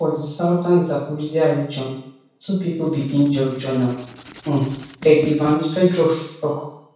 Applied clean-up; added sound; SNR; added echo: none; Writing; 16 dB; reverberation time 0.7 s.